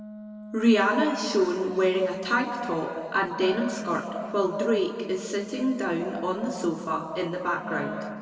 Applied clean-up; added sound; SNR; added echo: none; Wind instrument, woodwind instrument; 14 dB; reverberation time 2.3 s.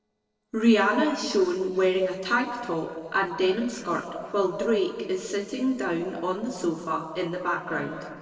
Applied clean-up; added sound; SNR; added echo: neural separator model SepFormer DNS4.